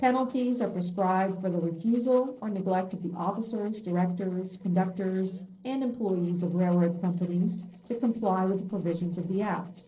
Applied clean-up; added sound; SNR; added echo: neural separator model SepFormer DNS4.